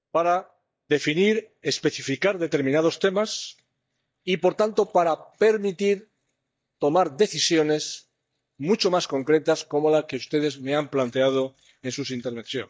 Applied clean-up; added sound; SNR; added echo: neural mask model DeepFilterNet 3.